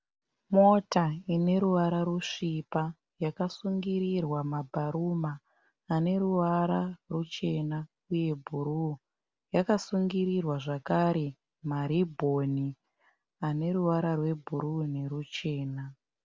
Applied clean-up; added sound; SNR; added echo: none; none; none; none.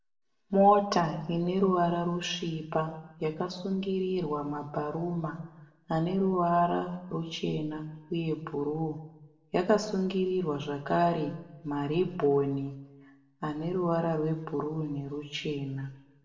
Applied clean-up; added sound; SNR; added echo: none; none; none; reverberation time 0.7 s.